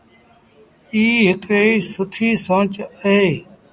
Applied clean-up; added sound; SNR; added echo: none; none; none; none.